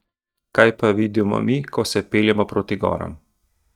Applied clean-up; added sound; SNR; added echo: neural mask model DeepFilterNet 3.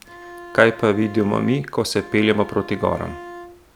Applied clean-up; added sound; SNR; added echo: none; Bowed string instrument; 17 dB; none.